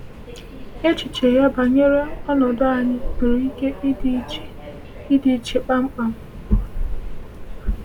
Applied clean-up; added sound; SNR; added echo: none; Subway, metro, underground; 8 dB; none.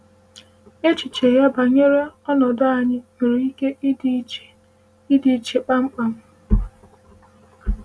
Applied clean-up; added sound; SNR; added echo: none; none; none; none.